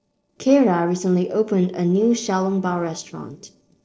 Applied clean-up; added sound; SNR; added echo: neural separator model SepFormer DNS4.